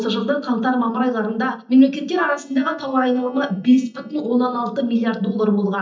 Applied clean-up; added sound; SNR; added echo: neural mask model DeepFilterNet 3.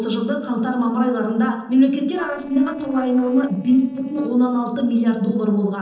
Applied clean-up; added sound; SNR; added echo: neural separator model SepFormer DNS4.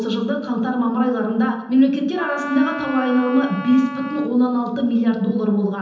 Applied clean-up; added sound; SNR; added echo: none; Wind instrument, woodwind instrument; 12 dB; reverberation time 0.9 s.